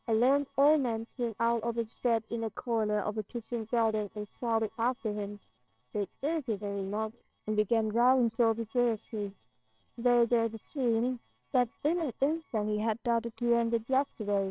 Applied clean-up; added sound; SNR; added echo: neural separator model SepFormer WHAMR!.